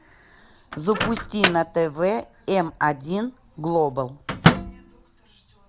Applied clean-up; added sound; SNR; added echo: none; Microwave oven; 2 dB; none.